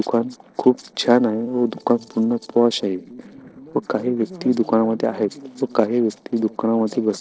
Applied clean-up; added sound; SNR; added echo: neural separator model SepFormer DNS4.